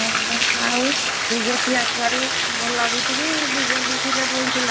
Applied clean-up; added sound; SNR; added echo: none; Bathtub (filling or washing); -5 dB; none.